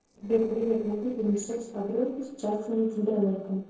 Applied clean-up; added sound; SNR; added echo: neural separator model SepFormer DNS4.